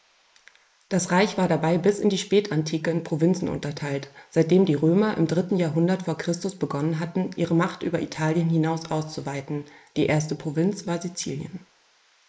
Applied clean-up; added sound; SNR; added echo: neural mask model Resemble Enhance denoiser.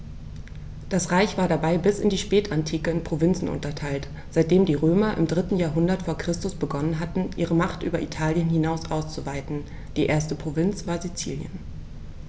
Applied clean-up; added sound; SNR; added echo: none; none; none; none.